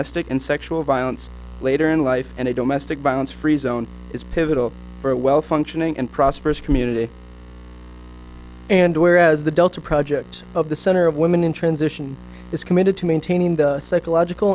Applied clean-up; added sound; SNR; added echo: none; none; none; none.